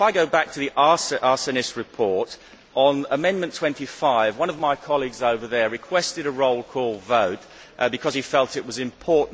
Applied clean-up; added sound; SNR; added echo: none; none; none; none.